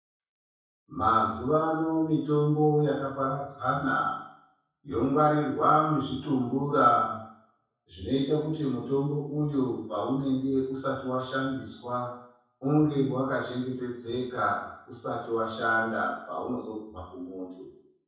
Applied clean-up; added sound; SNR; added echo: none; none; none; reverberation time 0.7 s.